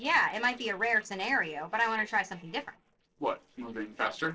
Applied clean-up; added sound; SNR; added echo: neural separator model SepFormer DNS4.